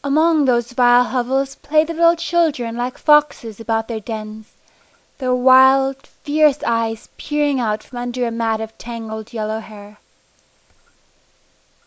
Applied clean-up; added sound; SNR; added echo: none; none; none; none.